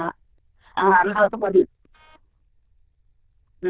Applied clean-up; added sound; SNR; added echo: neural diffusion model UNIVERSE++.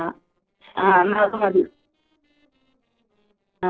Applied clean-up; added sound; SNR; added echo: neural separator model SepFormer DNS4.